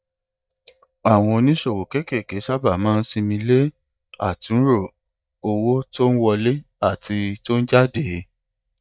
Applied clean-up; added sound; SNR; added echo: neural mask model DeepFilterNet 3.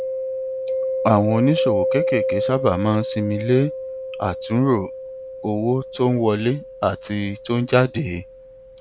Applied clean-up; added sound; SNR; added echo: none; Mallet percussion; 5 dB; none.